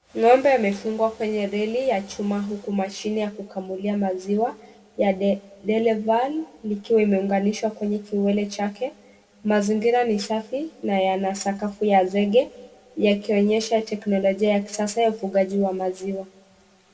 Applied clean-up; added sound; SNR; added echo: none; none; none; reverberation time 0.8 s.